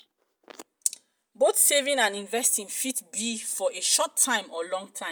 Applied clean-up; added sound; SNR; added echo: none; none; none; none.